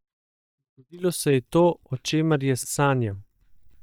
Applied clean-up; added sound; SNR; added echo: neural mask model DeepFilterNet 3.